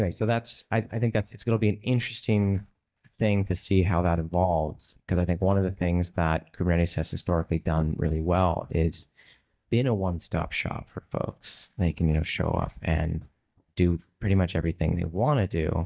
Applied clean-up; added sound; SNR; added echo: neural mask model DeepFilterNet 3.